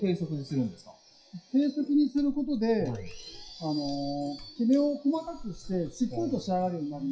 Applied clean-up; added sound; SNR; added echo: classical method WPE with log-MMSE.